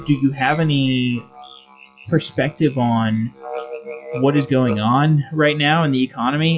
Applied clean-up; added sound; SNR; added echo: classical method WPE with log-MMSE.